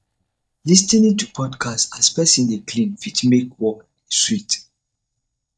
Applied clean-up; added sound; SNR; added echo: neural mask model DeepFilterNet 3.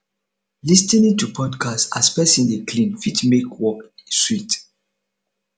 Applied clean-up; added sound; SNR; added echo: none; none; none; none.